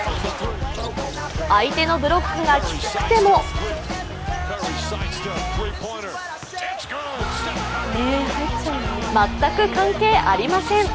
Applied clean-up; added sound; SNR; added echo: none; none; none; none.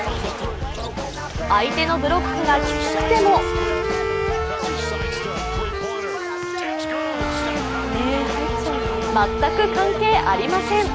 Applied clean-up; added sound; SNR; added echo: none; Wind instrument, woodwind instrument + Wind instrument, woodwind instrument; 4 dB; none.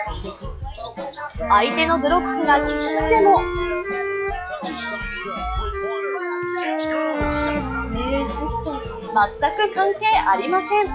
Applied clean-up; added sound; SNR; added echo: classical method log-MMSE.